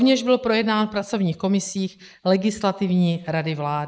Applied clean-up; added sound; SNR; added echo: neural mask model Resemble Enhance denoiser.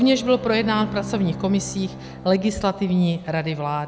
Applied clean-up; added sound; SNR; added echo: none; Bowed string instrument; 14 dB; none.